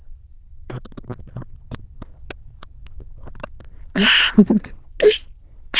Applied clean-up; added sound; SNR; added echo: neural diffusion model UNIVERSE++.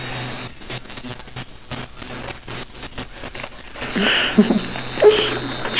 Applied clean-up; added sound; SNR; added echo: none; Bird vocalization, bird call, bird song + Bird; 17 dB; none.